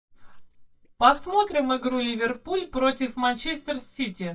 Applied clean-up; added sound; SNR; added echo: neural mask model DeepFilterNet 3.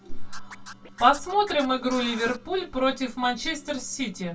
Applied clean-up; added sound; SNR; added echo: none; Scratching (performance technique); 18 dB; reverberation time 0.1 s.